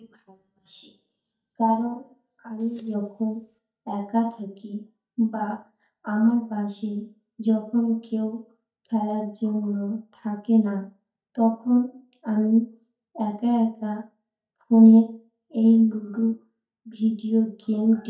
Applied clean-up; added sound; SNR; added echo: neural mask model DeepFilterNet 3.